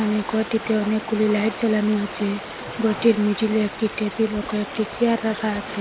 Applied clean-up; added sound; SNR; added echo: none; Stream; 11 dB; none.